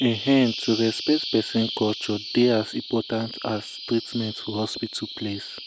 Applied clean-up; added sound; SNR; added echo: none; Bird vocalization, bird call, bird song; 10 dB; none.